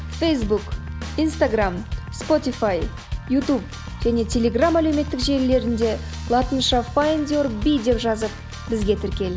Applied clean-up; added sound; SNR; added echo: none; none; none; none.